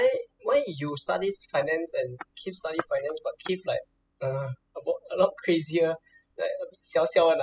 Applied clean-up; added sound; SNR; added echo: classical method spectral subtraction.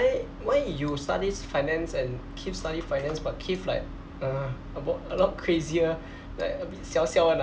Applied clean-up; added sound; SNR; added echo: none; none; none; none.